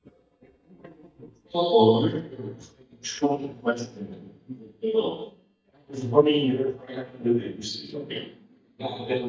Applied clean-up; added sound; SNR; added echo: neural mask model DeepFilterNet 3.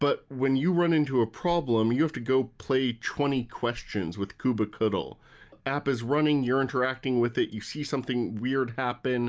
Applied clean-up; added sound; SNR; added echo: none; none; none; none.